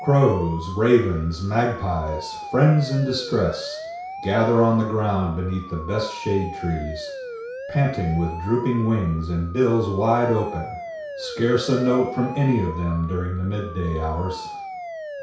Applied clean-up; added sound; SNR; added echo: none; Siren; 12 dB; reverberation time 0.6 s.